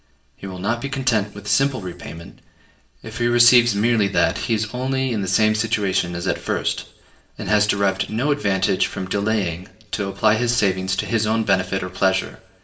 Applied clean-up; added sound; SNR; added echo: none; none; none; reverberation time 0.5 s.